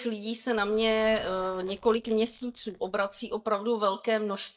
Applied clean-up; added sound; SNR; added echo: neural mask model DeepFilterNet 3.